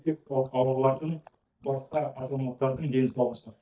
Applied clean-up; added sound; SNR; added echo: neural mask model DeepFilterNet 3.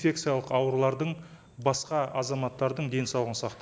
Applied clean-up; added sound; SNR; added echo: none; none; none; none.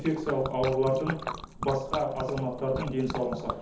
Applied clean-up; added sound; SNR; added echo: none; Liquid; 8 dB; reverberation time 0.6 s.